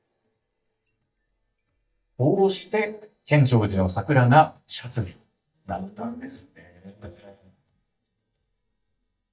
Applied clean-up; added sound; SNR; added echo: neural mask model DeepFilterNet 3.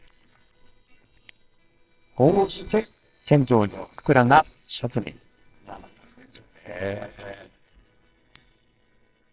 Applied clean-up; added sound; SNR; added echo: neural separator model SepFormer WHAMR!.